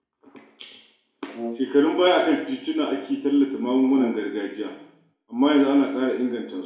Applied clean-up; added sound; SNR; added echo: none; Brass instrument; 14 dB; reverberation time 0.6 s.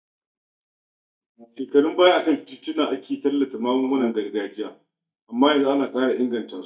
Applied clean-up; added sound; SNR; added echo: neural mask model DeepFilterNet 3.